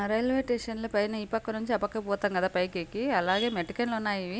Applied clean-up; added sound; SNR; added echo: none; none; none; none.